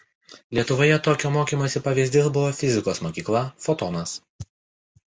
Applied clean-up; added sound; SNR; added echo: none; none; none; none.